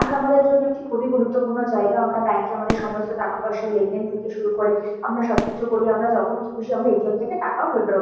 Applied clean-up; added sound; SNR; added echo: none; Fireworks; 14 dB; reverberation time 1.1 s.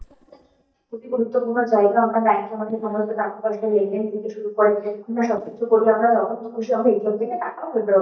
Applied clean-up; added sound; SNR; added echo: neural mask model DeepFilterNet 3.